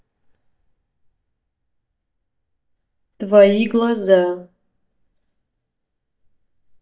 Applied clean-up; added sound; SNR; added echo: neural mask model DeepFilterNet 3.